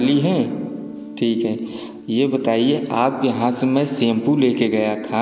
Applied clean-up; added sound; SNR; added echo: none; Guitar; 16 dB; none.